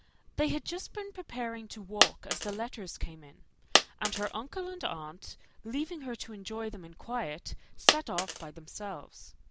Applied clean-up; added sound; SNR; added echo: none; Coin (dropping); -5 dB; none.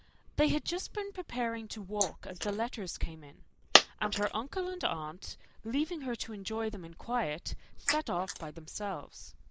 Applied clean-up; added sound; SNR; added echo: neural mask model Resemble Enhance denoiser.